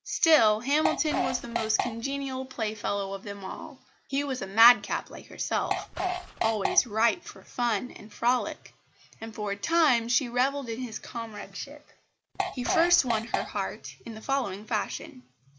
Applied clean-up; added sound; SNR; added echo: none; Fart; 3 dB; none.